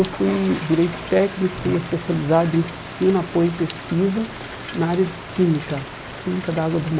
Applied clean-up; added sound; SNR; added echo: none; Rain + Toilet flush; 12 dB; none.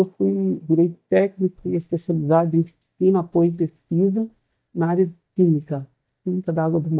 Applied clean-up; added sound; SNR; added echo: neural mask model DeepFilterNet 3.